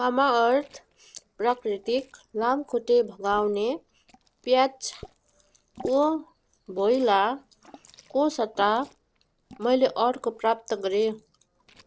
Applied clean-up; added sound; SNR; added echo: neural separator model SepFormer DNS4.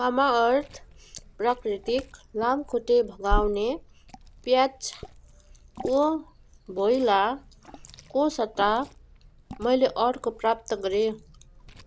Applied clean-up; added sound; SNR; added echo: none; Liquid; 12 dB; none.